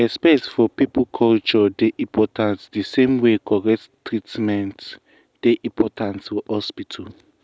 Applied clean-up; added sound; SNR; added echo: none; none; none; none.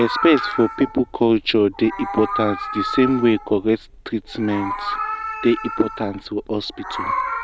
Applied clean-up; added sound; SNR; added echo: none; Meow; 7 dB; none.